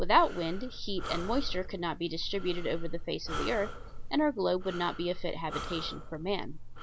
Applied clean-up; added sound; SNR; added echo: none; Breathing; 4 dB; none.